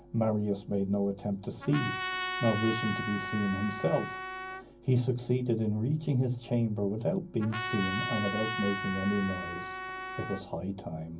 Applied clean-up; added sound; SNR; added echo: none; Trumpet; 6 dB; reverberation time 0.4 s.